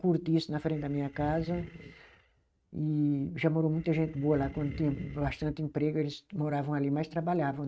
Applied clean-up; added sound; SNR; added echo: neural mask model RNNoise.